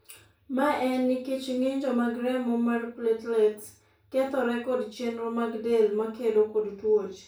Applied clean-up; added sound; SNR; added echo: none; none; none; reverberation time 0.3 s.